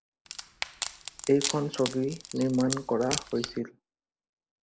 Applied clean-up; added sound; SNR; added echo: none; Wood; 7 dB; none.